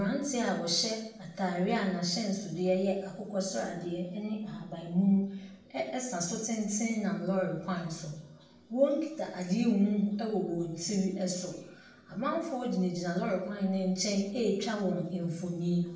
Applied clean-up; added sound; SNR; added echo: none; none; none; reverberation time 0.6 s.